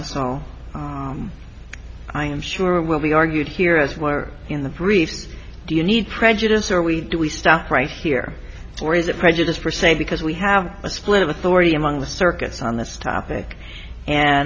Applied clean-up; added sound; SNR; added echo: none; none; none; none.